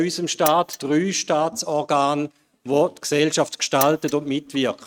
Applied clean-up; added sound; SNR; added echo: neural mask model RNNoise.